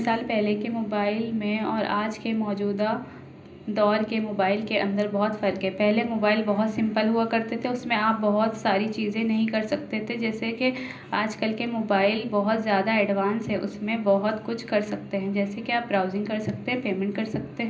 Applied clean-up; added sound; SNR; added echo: none; none; none; reverberation time 0.5 s.